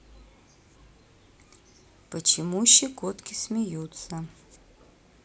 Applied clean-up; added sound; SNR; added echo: none; none; none; none.